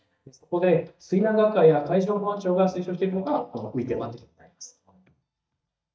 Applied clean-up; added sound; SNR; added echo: neural mask model DeepFilterNet 3.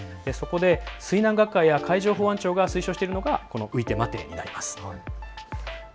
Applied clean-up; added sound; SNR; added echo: none; none; none; none.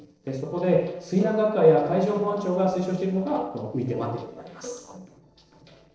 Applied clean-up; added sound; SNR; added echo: neural separator model SepFormer DNS4.